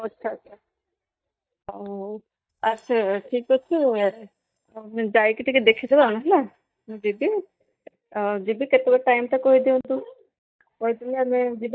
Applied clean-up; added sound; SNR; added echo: neural mask model DeepFilterNet 3.